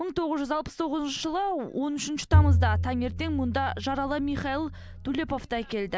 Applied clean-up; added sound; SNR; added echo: none; Bowed string instrument; -3 dB; none.